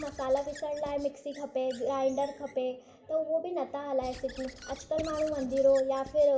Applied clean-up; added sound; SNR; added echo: none; Squeak / Writing; 19 dB; reverberation time 0.3 s.